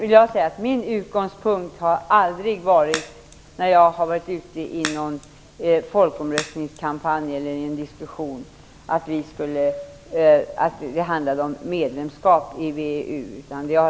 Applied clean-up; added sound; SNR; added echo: none; Crack; 13 dB; none.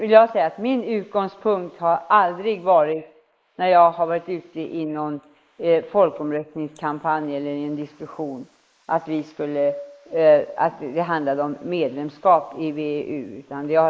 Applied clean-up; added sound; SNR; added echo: neural mask model Resemble Enhance denoiser.